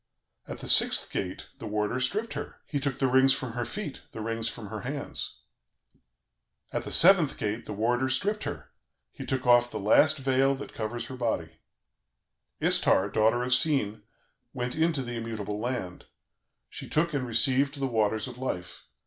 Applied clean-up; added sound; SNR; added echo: none; none; none; none.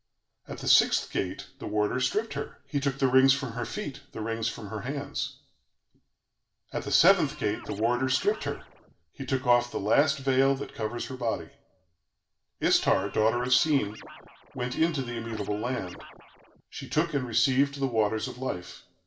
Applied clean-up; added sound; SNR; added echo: none; Scratching (performance technique); 18 dB; reverberation time 0.3 s.